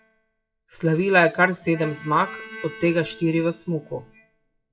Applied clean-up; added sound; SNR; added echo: classical method WPE with log-MMSE.